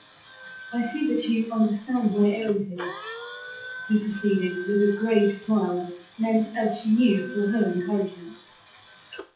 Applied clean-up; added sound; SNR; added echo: classical method WPE with log-MMSE.